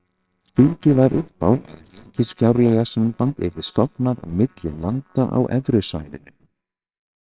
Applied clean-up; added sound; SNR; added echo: neural separator model SepFormer WHAMR!.